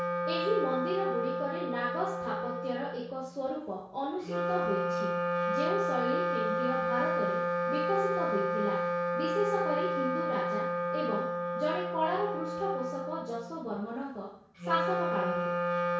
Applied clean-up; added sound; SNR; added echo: none; Wind instrument, woodwind instrument; -3 dB; reverberation time 0.6 s.